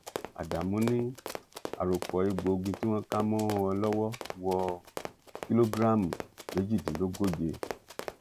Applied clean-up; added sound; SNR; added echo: none; Run; 10 dB; none.